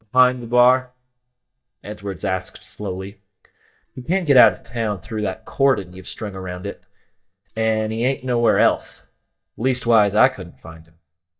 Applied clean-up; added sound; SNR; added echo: neural mask model DeepFilterNet 3.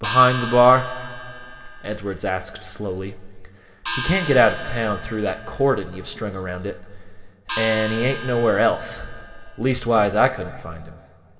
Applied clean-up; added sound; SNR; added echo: none; Gong; 11 dB; reverberation time 1.7 s.